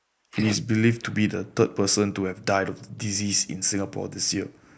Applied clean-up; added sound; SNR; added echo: neural mask model Resemble Enhance denoiser.